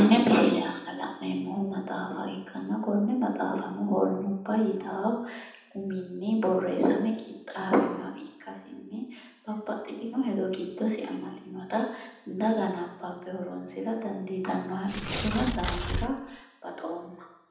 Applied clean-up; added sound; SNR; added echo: none; Tearing; 3 dB; reverberation time 0.8 s.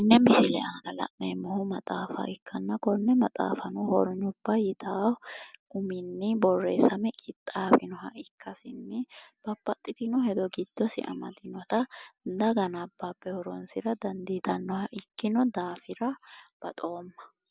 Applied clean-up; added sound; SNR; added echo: none; none; none; none.